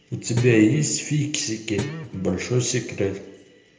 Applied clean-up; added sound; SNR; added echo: none; Guitar; 12 dB; reverberation time 0.7 s.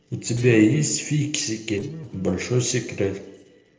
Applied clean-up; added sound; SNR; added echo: neural separator model SepFormer DNS4.